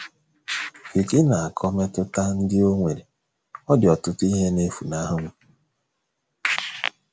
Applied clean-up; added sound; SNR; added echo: none; none; none; none.